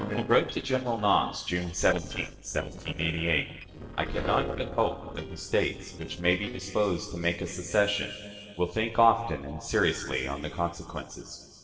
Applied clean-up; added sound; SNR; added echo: neural separator model SepFormer DNS4.